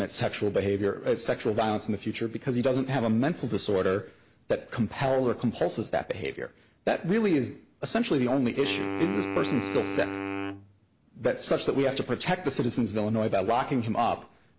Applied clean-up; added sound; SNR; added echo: none; Wind instrument, woodwind instrument; 7 dB; none.